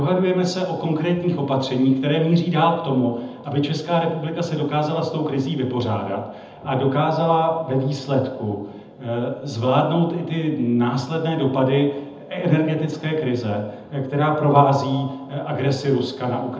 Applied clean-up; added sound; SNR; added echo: none; none; none; reverberation time 0.8 s.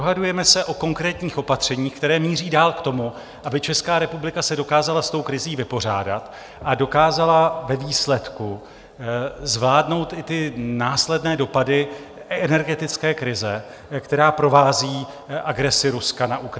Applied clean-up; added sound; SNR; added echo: none; none; none; none.